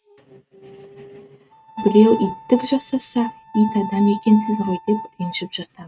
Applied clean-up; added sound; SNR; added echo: neural mask model RNNoise.